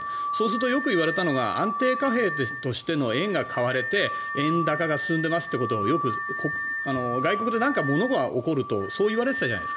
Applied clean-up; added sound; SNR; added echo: none; Alarm / Car; 5 dB; none.